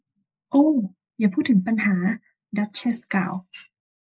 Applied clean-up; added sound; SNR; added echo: neural mask model Resemble Enhance denoiser.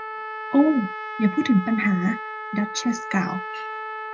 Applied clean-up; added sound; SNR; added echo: none; Trumpet; 9 dB; none.